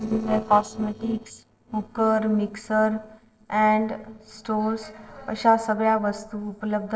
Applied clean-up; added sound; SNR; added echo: neural separator model SepFormer DNS4.